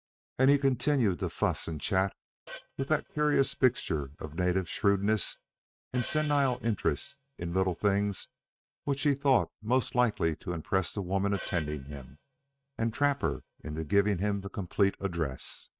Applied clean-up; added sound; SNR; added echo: neural mask model RNNoise.